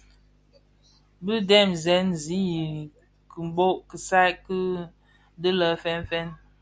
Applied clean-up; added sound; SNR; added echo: none; none; none; none.